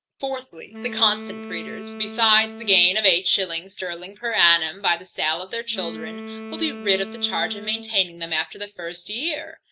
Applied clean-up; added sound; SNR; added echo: none; Wind instrument, woodwind instrument; 12 dB; none.